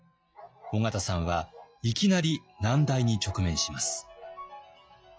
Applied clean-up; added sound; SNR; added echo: classical method log-MMSE.